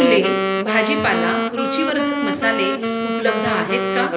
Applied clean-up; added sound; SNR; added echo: none; Wind instrument, woodwind instrument; -1 dB; reverberation time 1.4 s.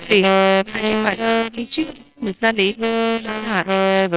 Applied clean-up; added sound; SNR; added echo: neural separator model SepFormer WHAMR!.